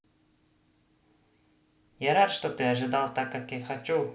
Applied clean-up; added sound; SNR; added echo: none; none; none; none.